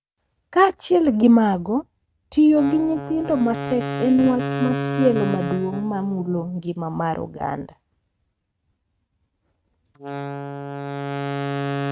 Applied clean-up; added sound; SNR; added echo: neural mask model RNNoise.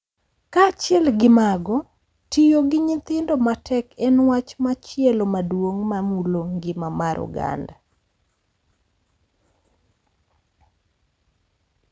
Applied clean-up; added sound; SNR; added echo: none; none; none; none.